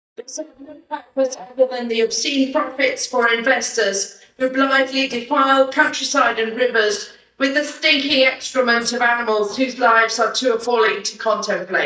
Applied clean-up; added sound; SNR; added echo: neural mask model DeepFilterNet 3.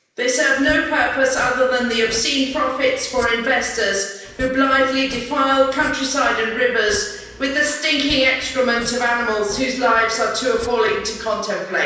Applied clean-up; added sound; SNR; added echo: none; Domestic sounds, home sounds; 20 dB; reverberation time 0.9 s.